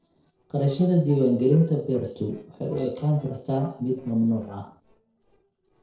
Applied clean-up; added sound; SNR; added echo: neural separator model SepFormer DNS4.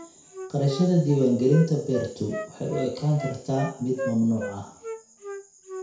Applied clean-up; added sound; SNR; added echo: none; Wind instrument, woodwind instrument; 12 dB; reverberation time 0.6 s.